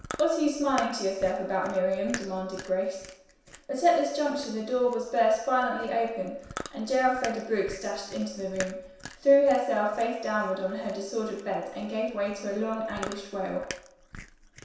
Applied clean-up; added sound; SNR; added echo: none; Chewing, mastication; 17 dB; reverberation time 0.7 s.